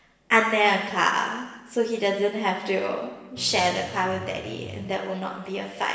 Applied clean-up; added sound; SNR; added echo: none; Bass guitar; 14 dB; reverberation time 1.2 s.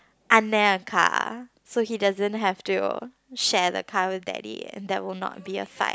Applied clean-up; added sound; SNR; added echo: none; none; none; none.